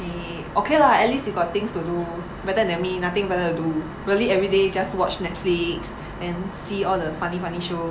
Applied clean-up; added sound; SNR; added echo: none; none; none; none.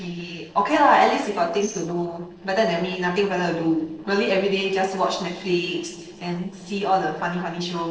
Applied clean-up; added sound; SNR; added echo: neural separator model SepFormer DNS4.